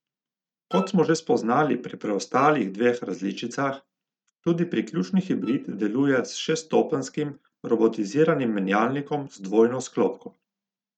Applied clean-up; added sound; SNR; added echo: neural mask model RNNoise.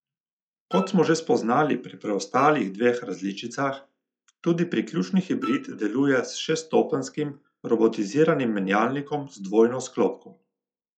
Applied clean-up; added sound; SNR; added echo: classical method log-MMSE.